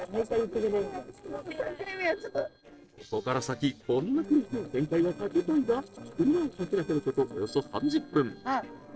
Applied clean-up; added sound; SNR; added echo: neural separator model SepFormer DNS4.